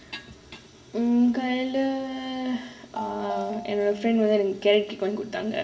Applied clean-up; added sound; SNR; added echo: none; Telephone; 13 dB; reverberation time 0.7 s.